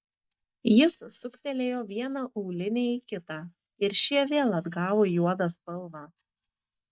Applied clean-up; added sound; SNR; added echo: neural mask model DeepFilterNet 3.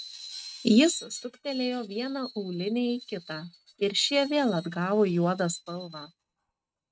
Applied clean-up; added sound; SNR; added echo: neural mask model RNNoise.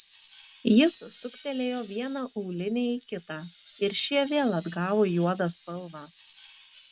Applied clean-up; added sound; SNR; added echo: none; Screech; 11 dB; none.